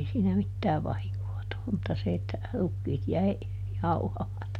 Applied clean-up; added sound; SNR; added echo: none; none; none; none.